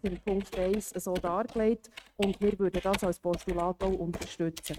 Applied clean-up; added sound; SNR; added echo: neural mask model RNNoise.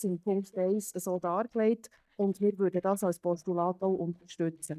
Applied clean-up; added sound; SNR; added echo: neural mask model DeepFilterNet 3.